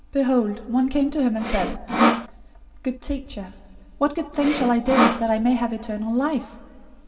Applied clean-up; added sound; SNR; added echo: none; Sawing; -1 dB; reverberation time 1.6 s.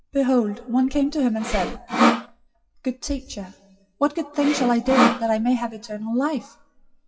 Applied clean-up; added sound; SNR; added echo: classical method WPE with log-MMSE.